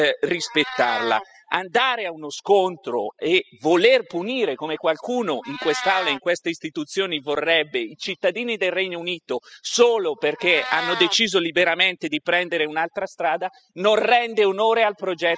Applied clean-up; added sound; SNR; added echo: classical method spectral subtraction.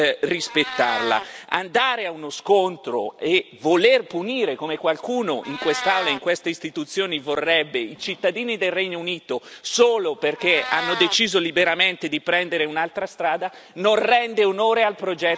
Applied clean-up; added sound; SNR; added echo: none; Meow; 15 dB; none.